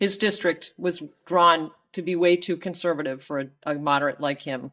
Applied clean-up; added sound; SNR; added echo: neural mask model DeepFilterNet 3.